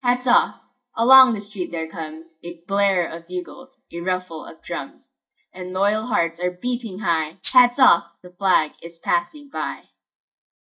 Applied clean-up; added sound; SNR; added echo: neural mask model DeepFilterNet 3.